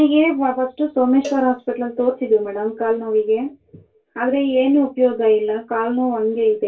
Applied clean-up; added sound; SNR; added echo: none; Cowbell; 20 dB; reverberation time 0.2 s.